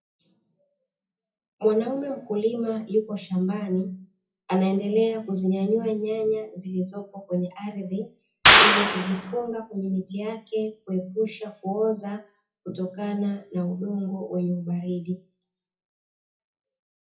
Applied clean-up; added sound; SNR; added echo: classical method WPE with log-MMSE.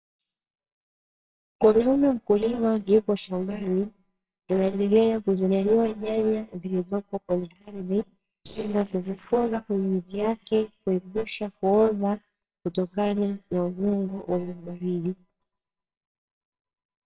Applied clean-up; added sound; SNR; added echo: neural separator model SepFormer WHAMR!.